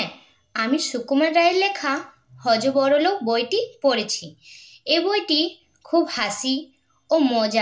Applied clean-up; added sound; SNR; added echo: none; none; none; reverberation time 0.2 s.